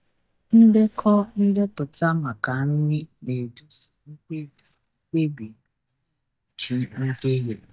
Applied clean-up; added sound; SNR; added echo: neural mask model DeepFilterNet 3.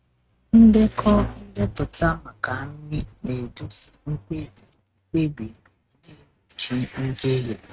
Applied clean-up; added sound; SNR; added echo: neural mask model RNNoise.